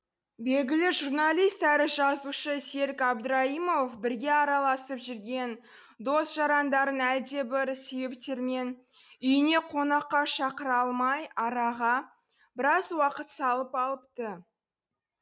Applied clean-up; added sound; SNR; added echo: none; none; none; none.